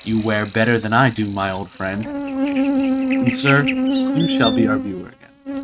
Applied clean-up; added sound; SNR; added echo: neural mask model RNNoise.